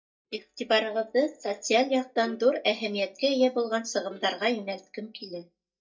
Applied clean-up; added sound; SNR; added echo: neural mask model DeepFilterNet 3.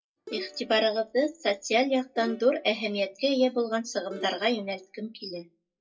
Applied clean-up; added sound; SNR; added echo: classical method WPE with log-MMSE.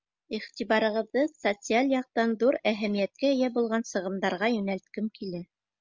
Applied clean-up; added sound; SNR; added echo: none; none; none; none.